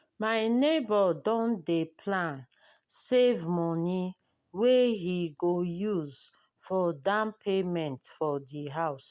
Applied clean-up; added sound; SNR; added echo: none; none; none; none.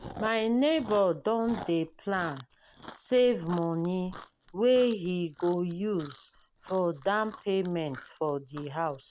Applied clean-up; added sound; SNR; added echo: none; Chewing, mastication; 19 dB; none.